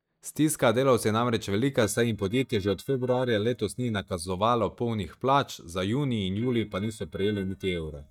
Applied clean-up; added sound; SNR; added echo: neural mask model DeepFilterNet 3.